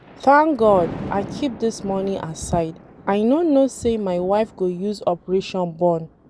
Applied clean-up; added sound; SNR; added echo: none; Thunder; 16 dB; none.